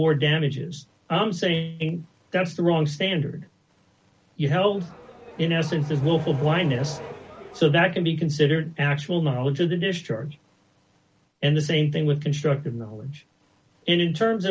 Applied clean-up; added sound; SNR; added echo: none; Accelerating, revving, vroom; 15 dB; none.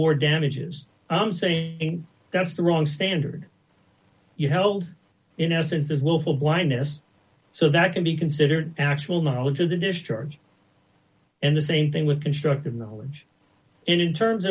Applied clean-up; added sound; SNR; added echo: none; none; none; none.